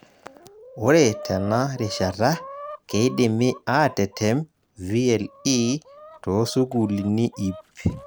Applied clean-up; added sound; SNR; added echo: none; Chicken, rooster; 18 dB; none.